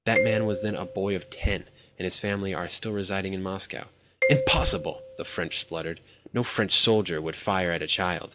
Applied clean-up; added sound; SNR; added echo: none; Marimba, xylophone; 7 dB; none.